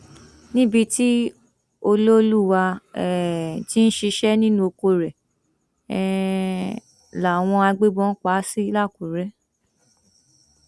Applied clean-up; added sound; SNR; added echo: none; none; none; none.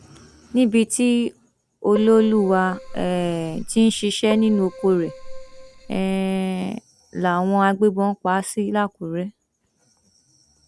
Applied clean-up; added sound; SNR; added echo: none; Keyboard (musical); 13 dB; none.